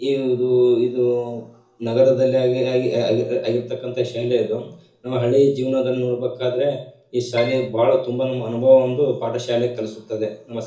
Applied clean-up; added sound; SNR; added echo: none; Keyboard (musical); 13 dB; reverberation time 0.7 s.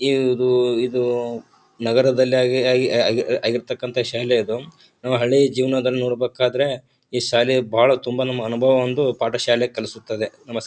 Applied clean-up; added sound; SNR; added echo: none; none; none; none.